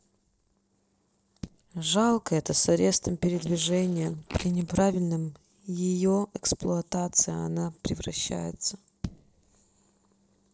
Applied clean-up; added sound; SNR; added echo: neural separator model SepFormer DNS4.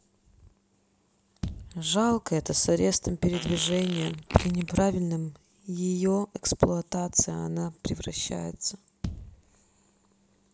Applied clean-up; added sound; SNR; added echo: none; Fart + Bass drum; 12 dB; none.